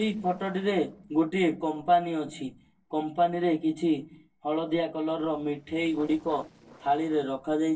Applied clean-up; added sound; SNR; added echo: neural separator model SepFormer DNS4.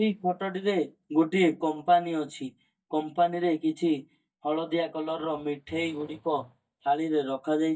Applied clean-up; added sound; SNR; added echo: neural mask model DeepFilterNet 3.